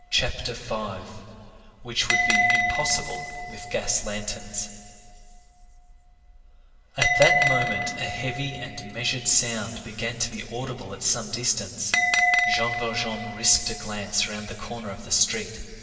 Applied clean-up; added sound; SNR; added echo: none; Bell; 0 dB; reverberation time 2.7 s.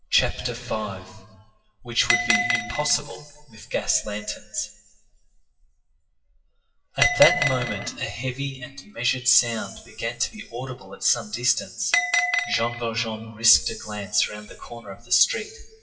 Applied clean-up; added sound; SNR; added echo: classical method WPE with log-MMSE.